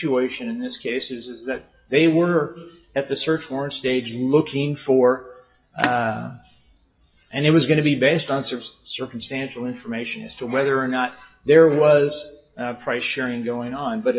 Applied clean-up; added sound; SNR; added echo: classical method WPE with log-MMSE.